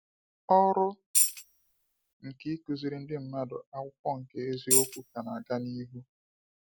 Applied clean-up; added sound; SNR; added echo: none; Tambourine; -3 dB; none.